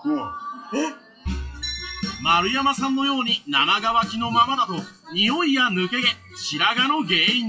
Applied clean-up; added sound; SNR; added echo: classical method WPE with log-MMSE.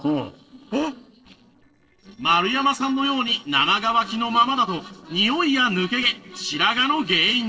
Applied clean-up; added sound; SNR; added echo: neural separator model SepFormer DNS4.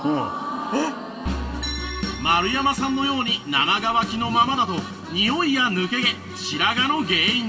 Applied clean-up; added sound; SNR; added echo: none; Whoosh, swoosh, swish; 19 dB; reverberation time 1.4 s.